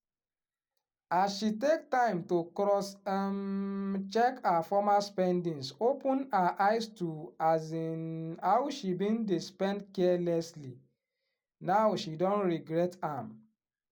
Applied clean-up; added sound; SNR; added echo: none; none; none; none.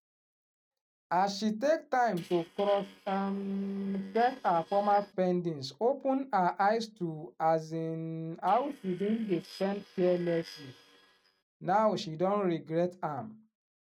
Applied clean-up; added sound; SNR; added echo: neural mask model RNNoise.